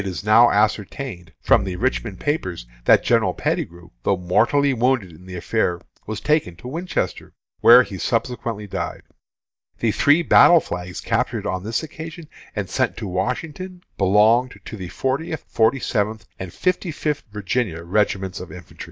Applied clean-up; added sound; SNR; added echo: neural mask model DeepFilterNet 3.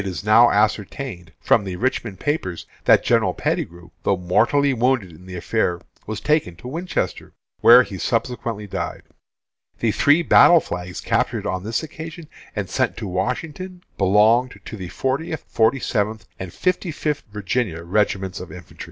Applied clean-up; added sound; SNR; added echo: none; none; none; none.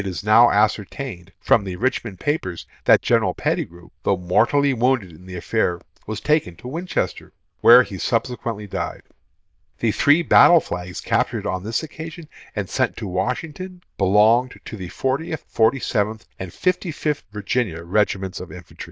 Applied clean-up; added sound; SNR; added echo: neural diffusion model UNIVERSE++.